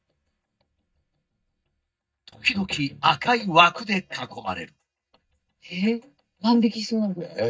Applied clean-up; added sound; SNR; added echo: neural mask model DeepFilterNet 3.